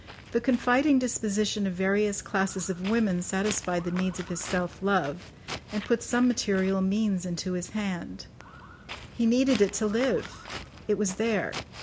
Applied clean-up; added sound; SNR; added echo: none; Walk, footsteps; 15 dB; none.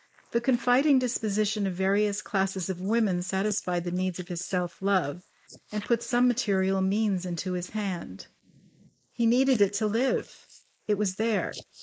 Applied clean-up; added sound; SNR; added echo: neural mask model Resemble Enhance denoiser.